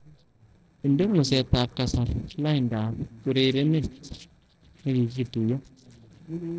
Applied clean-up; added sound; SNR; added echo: neural separator model SepFormer DNS4.